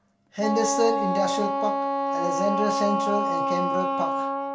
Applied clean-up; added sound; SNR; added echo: none; Wind instrument, woodwind instrument; -2 dB; reverberation time 0.2 s.